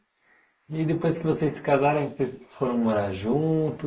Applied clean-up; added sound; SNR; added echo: neural mask model Resemble Enhance denoiser.